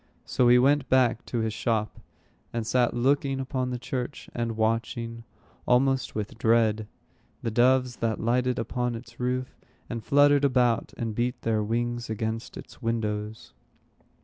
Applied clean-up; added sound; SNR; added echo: none; none; none; none.